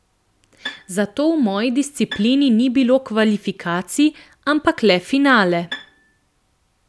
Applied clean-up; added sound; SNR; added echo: none; Bowed string instrument; 18 dB; none.